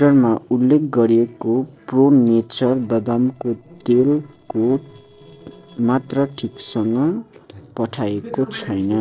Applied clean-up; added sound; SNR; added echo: neural separator model SepFormer DNS4.